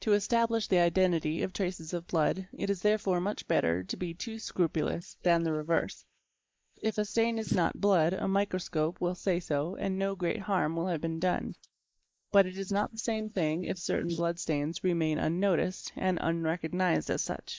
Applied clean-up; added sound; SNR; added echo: neural mask model Resemble Enhance denoiser.